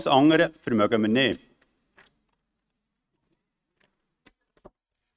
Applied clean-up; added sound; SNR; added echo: neural mask model RNNoise.